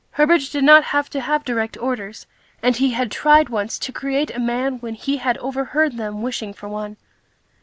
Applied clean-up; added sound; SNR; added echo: none; none; none; none.